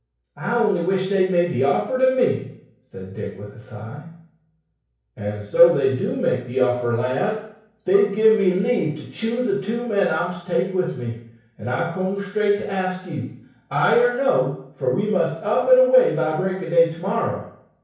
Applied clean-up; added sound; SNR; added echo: none; none; none; reverberation time 0.6 s.